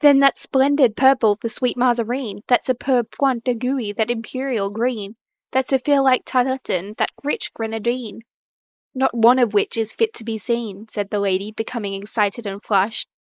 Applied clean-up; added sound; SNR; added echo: neural mask model Resemble Enhance denoiser.